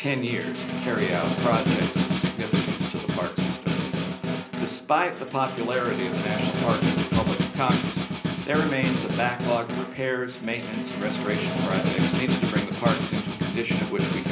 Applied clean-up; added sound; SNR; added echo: none; Snare drum; -2 dB; reverberation time 0.5 s.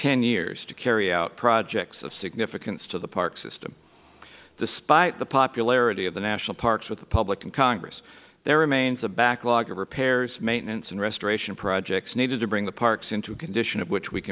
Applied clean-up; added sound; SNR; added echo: none; none; none; none.